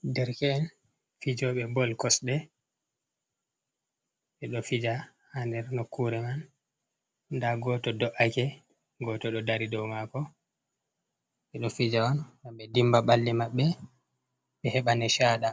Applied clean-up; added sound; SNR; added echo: none; none; none; none.